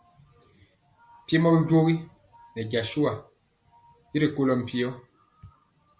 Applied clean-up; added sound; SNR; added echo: none; none; none; none.